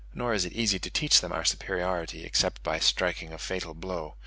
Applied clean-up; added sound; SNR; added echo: none; none; none; none.